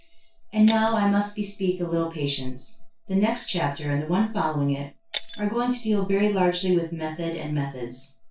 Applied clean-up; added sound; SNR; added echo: neural separator model SepFormer DNS4.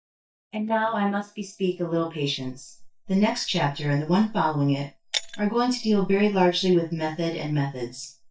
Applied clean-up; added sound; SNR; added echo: neural mask model DeepFilterNet 3.